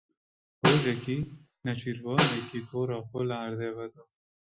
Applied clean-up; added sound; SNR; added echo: classical method Wiener filter.